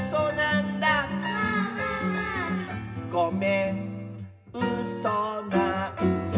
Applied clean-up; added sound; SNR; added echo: none; none; none; reverberation time 0.4 s.